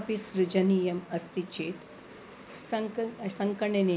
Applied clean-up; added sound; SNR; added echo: none; none; none; none.